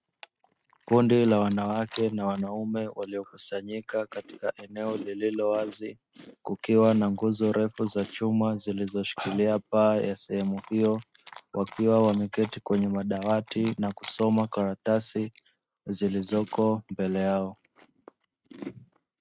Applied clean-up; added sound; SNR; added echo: neural mask model RNNoise.